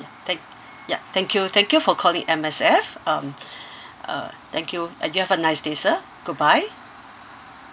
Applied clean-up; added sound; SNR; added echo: none; none; none; none.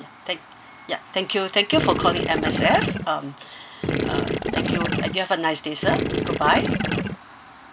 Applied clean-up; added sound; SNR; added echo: none; Gurgling / Liquid; -1 dB; none.